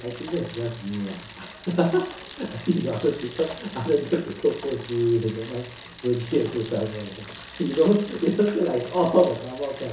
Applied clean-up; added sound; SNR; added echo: none; Bicycle; 17 dB; reverberation time 0.7 s.